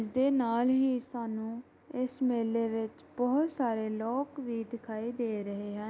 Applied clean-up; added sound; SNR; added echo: none; none; none; none.